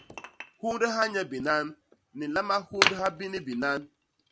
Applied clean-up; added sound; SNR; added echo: none; Wood; 5 dB; none.